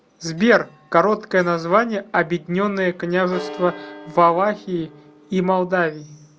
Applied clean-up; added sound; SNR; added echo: none; Church bell; 20 dB; none.